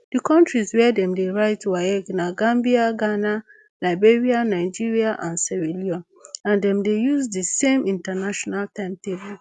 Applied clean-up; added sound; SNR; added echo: none; none; none; none.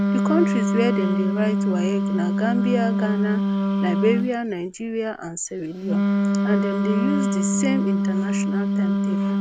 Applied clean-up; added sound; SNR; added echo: none; Wind instrument, woodwind instrument; -4 dB; none.